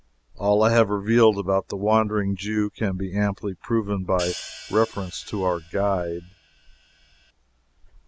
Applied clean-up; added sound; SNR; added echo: none; Hi-hat; 17 dB; none.